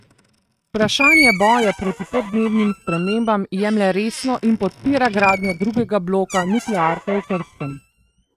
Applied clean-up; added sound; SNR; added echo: neural mask model RNNoise.